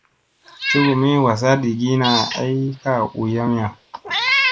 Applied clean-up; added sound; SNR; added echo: neural mask model Resemble Enhance denoiser.